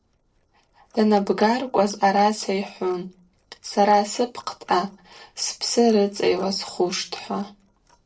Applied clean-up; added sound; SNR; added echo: neural separator model SepFormer DNS4.